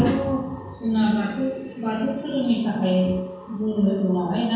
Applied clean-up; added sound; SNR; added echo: none; Cowbell; 17 dB; reverberation time 0.6 s.